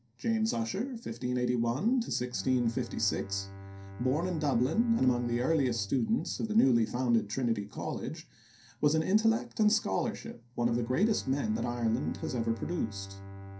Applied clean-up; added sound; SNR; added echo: none; Bowed string instrument; 16 dB; reverberation time 0.3 s.